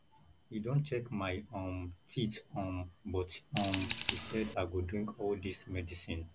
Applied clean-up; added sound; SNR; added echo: none; Scissors; 0 dB; none.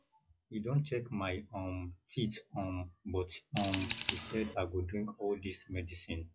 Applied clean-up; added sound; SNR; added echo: classical method log-MMSE.